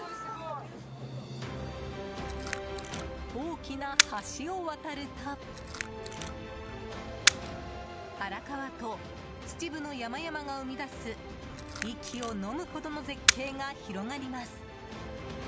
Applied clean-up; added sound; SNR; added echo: none; Camera; -4 dB; none.